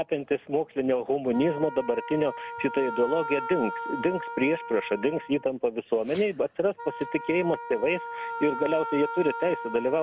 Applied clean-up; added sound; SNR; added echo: none; Wind instrument, woodwind instrument; 10 dB; none.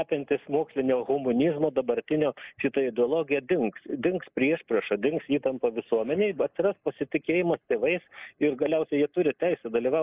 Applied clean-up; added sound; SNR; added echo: neural mask model Resemble Enhance denoiser.